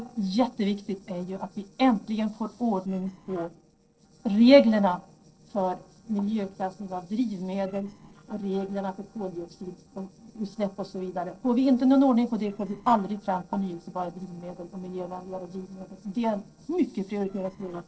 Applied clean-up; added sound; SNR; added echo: neural separator model SepFormer DNS4.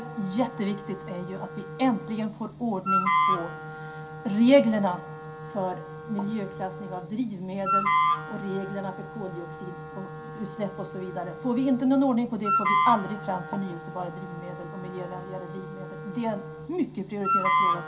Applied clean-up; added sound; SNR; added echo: none; Wind instrument, woodwind instrument; 2 dB; reverberation time 0.3 s.